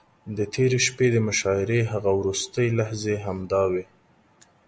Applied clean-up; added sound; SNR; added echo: none; none; none; none.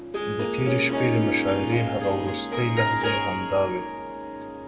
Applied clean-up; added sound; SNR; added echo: none; Harp; 1 dB; reverberation time 0.7 s.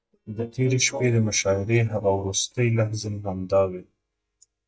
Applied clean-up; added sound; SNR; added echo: neural mask model DeepFilterNet 3.